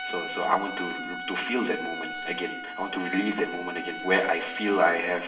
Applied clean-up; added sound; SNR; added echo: none; Trumpet; 8 dB; reverberation time 0.8 s.